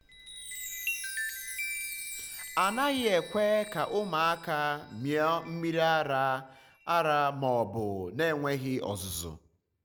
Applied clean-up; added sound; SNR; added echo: none; Chime; 12 dB; none.